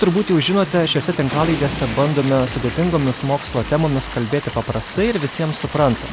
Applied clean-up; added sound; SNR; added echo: none; Thunder + Stream; 11 dB; none.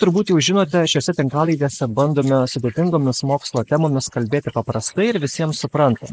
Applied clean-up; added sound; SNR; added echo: neural mask model Resemble Enhance denoiser.